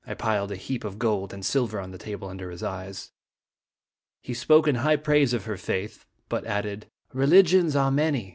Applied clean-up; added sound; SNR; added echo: none; none; none; none.